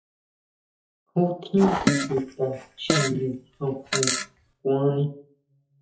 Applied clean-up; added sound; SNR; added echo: classical method WPE with log-MMSE.